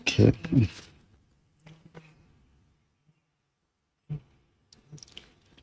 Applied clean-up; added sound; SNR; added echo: neural mask model RNNoise.